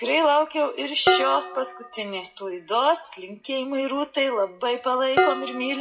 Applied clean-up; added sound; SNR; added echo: classical method WPE with log-MMSE.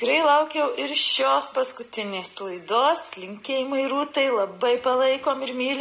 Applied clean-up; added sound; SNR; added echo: none; none; none; none.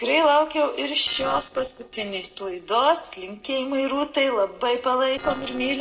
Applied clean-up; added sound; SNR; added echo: neural separator model SepFormer DNS4.